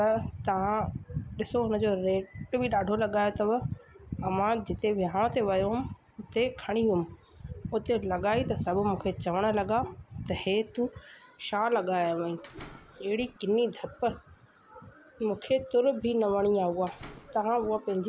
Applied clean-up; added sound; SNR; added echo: none; Slam; 19 dB; none.